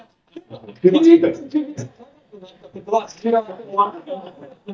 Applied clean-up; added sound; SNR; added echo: neural mask model DeepFilterNet 3.